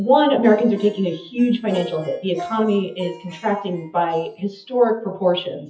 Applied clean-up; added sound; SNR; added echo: classical method WPE with log-MMSE.